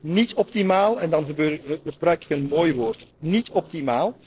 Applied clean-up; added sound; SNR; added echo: neural separator model SepFormer DNS4.